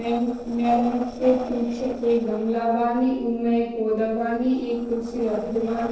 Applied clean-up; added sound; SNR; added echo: neural separator model SepFormer DNS4.